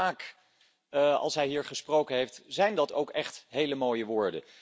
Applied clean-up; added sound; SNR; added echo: none; none; none; none.